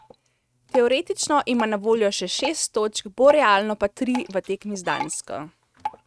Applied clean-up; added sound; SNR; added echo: neural mask model RNNoise.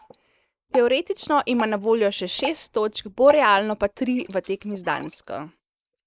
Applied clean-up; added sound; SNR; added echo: neural mask model Resemble Enhance denoiser.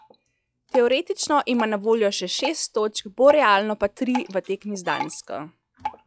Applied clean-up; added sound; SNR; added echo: classical method log-MMSE.